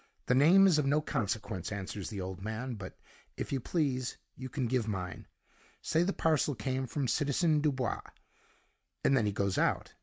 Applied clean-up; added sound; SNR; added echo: neural mask model Resemble Enhance denoiser.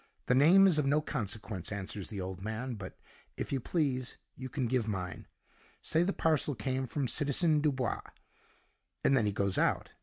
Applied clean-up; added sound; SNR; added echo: none; none; none; none.